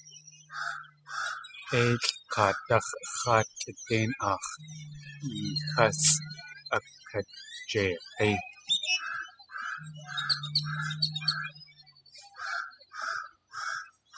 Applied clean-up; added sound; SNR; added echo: classical method spectral subtraction.